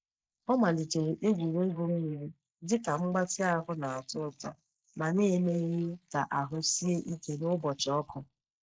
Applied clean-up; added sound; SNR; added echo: neural mask model Resemble Enhance denoiser.